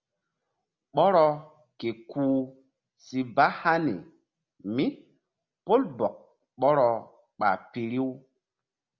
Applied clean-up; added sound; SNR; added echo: none; none; none; none.